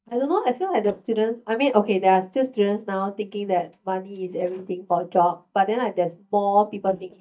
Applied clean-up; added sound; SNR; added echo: neural mask model DeepFilterNet 3.